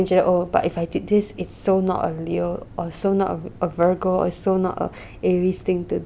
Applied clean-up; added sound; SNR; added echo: none; none; none; none.